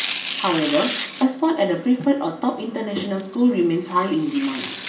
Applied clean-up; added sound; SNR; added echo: none; Tearing; 11 dB; reverberation time 1.6 s.